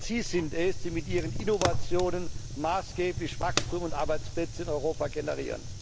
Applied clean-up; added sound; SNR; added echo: none; Fire; 1 dB; none.